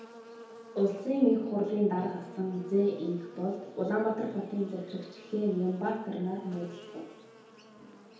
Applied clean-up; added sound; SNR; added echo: none; Buzz; 19 dB; reverberation time 2.0 s.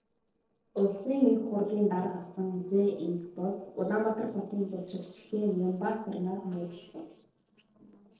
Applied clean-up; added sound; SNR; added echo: neural separator model SepFormer DNS4.